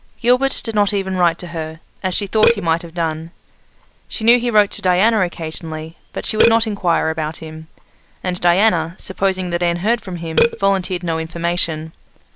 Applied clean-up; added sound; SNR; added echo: none; Burping, eructation; 8 dB; none.